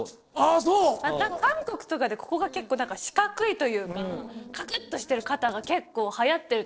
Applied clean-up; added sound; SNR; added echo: neural separator model SepFormer DNS4.